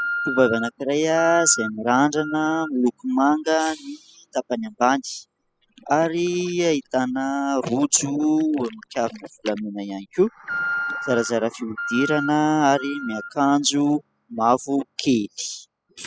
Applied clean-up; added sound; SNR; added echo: classical method spectral subtraction.